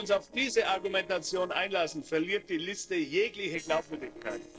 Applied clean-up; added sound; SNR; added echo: neural separator model SepFormer DNS4.